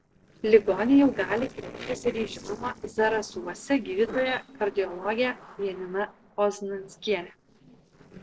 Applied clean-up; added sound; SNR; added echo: neural separator model SepFormer DNS4.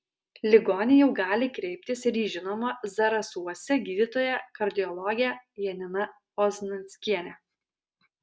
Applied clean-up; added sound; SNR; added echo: none; none; none; none.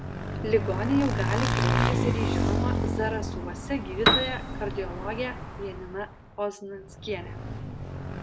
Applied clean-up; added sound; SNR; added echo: none; Piano + Motorcycle / Engine; -4 dB; none.